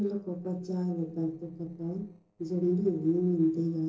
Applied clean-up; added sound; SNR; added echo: neural separator model SepFormer DNS4.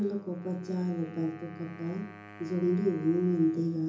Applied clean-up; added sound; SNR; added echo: none; Wind instrument, woodwind instrument; 19 dB; reverberation time 0.7 s.